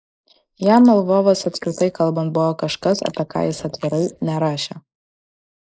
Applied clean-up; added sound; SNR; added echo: neural mask model Resemble Enhance denoiser.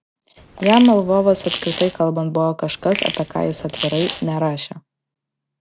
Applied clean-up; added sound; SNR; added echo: none; Fart; 9 dB; none.